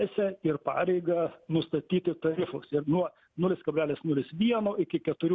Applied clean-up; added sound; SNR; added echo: none; none; none; none.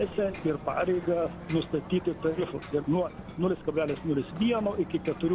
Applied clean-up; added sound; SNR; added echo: none; Ocean; 13 dB; none.